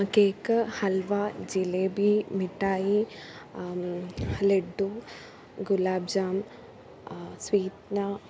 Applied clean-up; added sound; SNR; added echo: none; none; none; none.